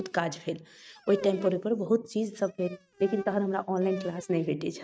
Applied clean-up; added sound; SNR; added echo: neural mask model RNNoise.